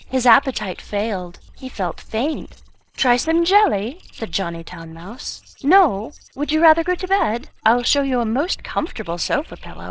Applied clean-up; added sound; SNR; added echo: neural separator model SepFormer DNS4.